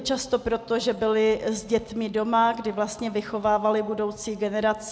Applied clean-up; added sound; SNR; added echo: none; none; none; none.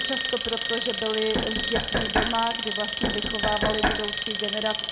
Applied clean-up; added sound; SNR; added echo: none; Knock + Alarm; -4 dB; none.